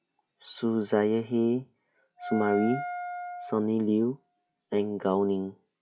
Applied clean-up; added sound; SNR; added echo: classical method log-MMSE.